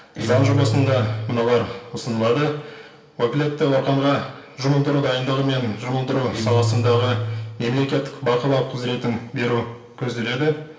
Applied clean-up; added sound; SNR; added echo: none; Guitar; 4 dB; reverberation time 0.7 s.